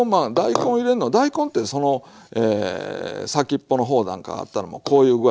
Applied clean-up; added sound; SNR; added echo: none; none; none; none.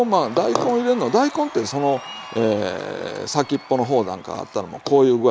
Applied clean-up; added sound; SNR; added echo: none; Cheering; 18 dB; none.